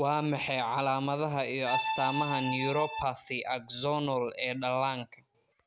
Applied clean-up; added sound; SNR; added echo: none; Accordion; 1 dB; none.